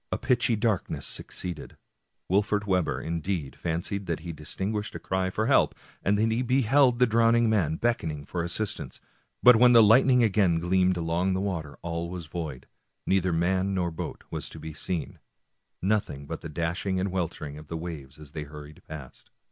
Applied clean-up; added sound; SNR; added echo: none; none; none; none.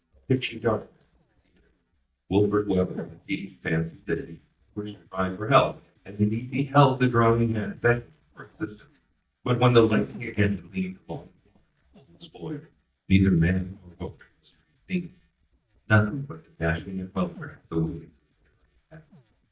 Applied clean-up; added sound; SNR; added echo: neural mask model DeepFilterNet 3.